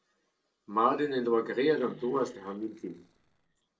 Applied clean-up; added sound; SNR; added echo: neural separator model SepFormer DNS4.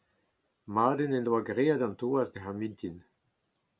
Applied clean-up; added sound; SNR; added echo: none; none; none; none.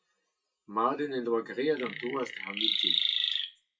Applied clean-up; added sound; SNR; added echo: classical method WPE with log-MMSE.